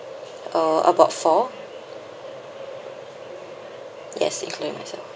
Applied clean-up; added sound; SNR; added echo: none; none; none; none.